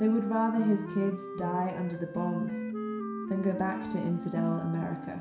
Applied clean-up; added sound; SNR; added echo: none; Wind instrument, woodwind instrument; 11 dB; reverberation time 0.7 s.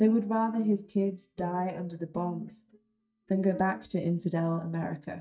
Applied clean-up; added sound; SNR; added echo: neural mask model DeepFilterNet 3.